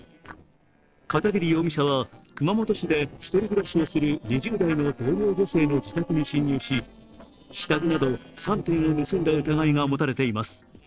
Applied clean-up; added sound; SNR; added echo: neural separator model SepFormer DNS4.